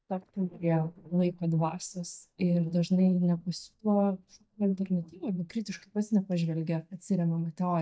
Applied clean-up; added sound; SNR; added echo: neural mask model DeepFilterNet 3.